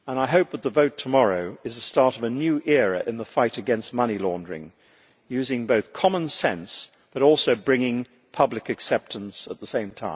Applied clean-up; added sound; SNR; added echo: none; none; none; none.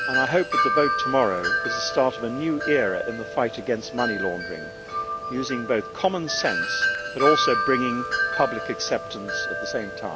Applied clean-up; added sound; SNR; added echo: none; Wind chime; 1 dB; none.